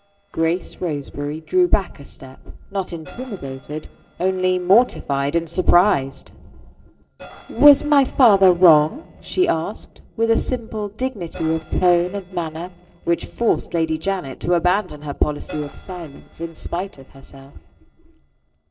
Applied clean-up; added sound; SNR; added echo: neural separator model SepFormer DNS4.